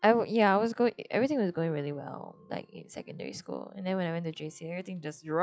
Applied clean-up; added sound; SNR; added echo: classical method log-MMSE.